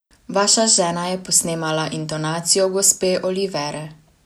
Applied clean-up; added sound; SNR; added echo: none; none; none; none.